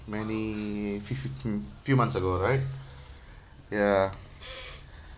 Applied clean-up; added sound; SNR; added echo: none; none; none; none.